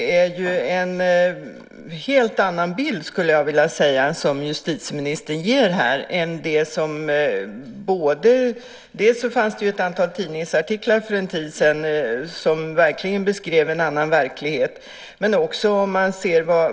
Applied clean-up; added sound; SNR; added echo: none; none; none; none.